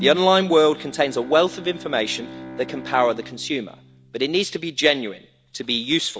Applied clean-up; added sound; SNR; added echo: none; Bowed string instrument; 16 dB; none.